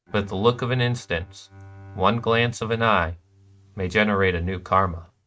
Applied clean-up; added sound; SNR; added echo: neural mask model RNNoise.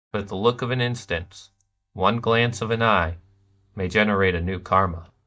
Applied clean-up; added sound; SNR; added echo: neural mask model DeepFilterNet 3.